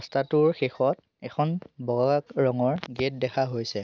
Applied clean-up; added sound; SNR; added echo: none; none; none; none.